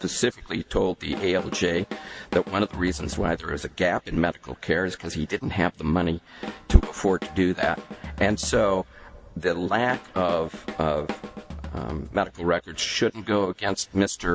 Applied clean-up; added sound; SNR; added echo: none; Drum kit; 13 dB; none.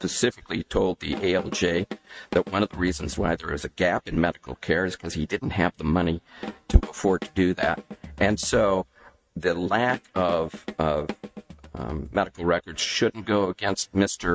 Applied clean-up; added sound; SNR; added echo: neural mask model RNNoise.